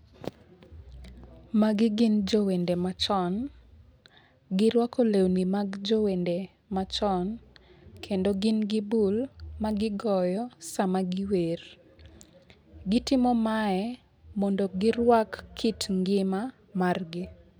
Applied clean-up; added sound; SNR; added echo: none; none; none; none.